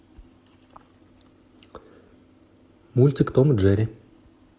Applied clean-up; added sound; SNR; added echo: none; none; none; none.